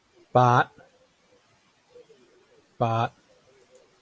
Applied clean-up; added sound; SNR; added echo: none; none; none; none.